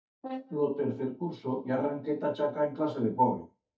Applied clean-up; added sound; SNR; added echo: neural mask model DeepFilterNet 3.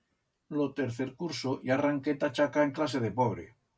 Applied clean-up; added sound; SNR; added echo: none; none; none; none.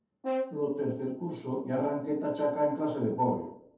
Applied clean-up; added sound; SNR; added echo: neural separator model SepFormer DNS4.